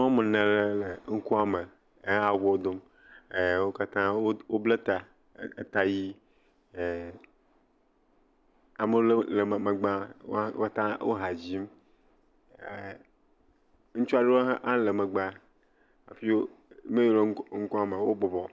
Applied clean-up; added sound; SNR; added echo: none; none; none; none.